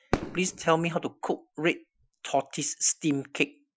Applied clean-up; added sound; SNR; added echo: classical method Wiener filter.